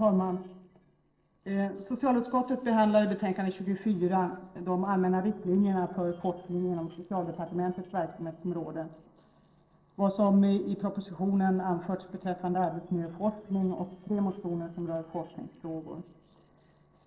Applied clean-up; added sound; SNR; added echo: neural separator model SepFormer DNS4.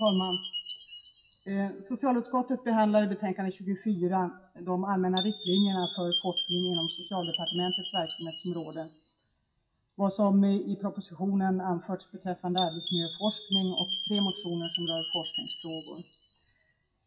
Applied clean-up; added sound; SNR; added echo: classical method WPE with log-MMSE.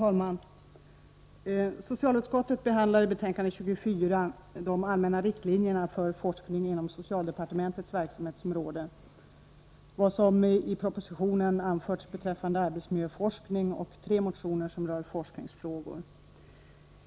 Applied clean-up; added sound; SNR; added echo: none; none; none; none.